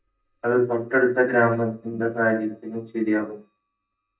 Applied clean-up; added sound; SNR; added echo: neural mask model DeepFilterNet 3.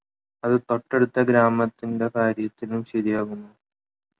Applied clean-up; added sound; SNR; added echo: none; none; none; none.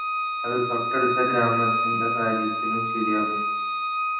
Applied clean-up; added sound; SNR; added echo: none; Bowed string instrument; -3 dB; reverberation time 0.8 s.